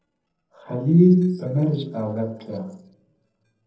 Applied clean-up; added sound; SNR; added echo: neural separator model SepFormer DNS4.